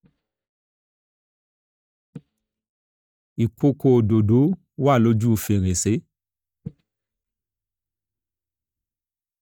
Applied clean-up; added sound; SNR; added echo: neural mask model DeepFilterNet 3.